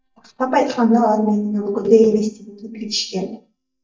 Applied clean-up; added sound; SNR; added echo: neural mask model DeepFilterNet 3.